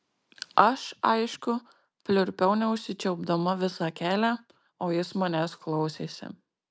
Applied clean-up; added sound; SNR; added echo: none; none; none; none.